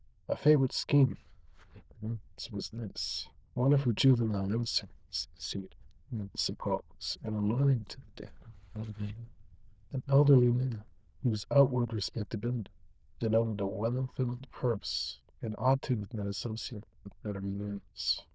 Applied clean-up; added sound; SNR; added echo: neural diffusion model UNIVERSE++.